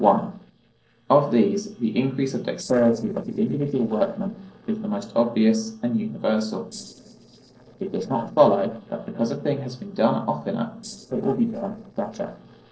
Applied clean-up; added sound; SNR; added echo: neural separator model SepFormer DNS4.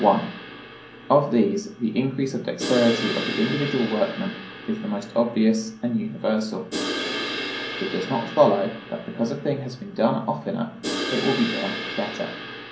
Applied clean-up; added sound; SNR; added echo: none; Crash cymbal; 8 dB; reverberation time 0.6 s.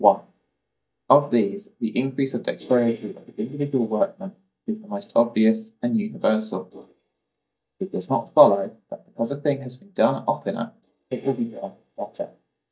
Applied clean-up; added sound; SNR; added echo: neural mask model DeepFilterNet 3.